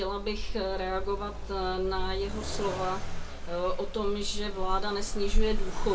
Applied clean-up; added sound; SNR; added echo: none; Accelerating, revving, vroom; -2 dB; reverberation time 0.2 s.